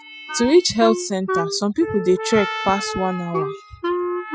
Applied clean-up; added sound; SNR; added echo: classical method spectral subtraction.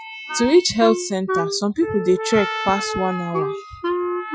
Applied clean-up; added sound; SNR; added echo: classical method Wiener filter.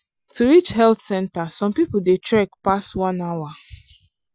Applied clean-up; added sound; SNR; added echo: none; none; none; none.